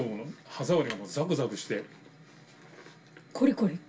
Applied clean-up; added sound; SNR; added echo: none; none; none; reverberation time 0.1 s.